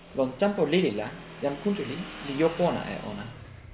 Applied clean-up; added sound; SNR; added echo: none; Motorcycle / Engine; 14 dB; none.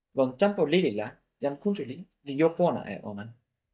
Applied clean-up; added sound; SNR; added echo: neural mask model DeepFilterNet 3.